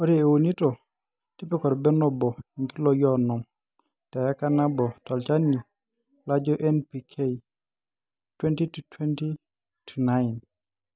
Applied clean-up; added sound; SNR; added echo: none; none; none; none.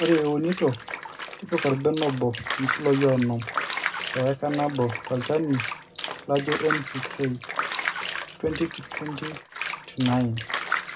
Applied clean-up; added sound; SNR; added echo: none; Bathtub (filling or washing); 6 dB; reverberation time 0.2 s.